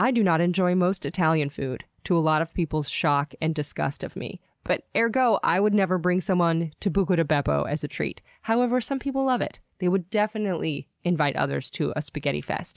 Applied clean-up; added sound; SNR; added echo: none; none; none; none.